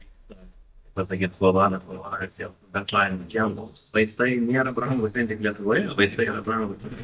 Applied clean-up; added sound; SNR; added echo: neural mask model DeepFilterNet 3.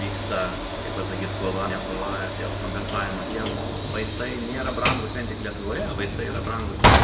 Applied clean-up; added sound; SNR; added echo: none; Sliding door / Train; -5 dB; reverberation time 1.5 s.